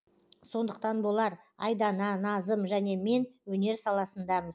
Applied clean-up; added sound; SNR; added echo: none; none; none; none.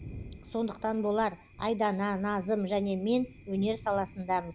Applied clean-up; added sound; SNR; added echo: none; Thunder; 18 dB; none.